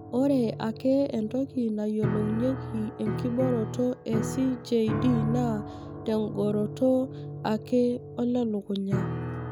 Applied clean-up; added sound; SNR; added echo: none; Piano; 6 dB; none.